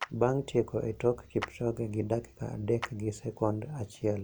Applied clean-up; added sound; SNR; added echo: none; Clapping; 16 dB; none.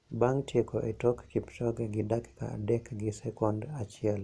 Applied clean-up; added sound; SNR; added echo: none; none; none; none.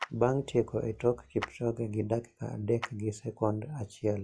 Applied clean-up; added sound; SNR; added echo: classical method log-MMSE.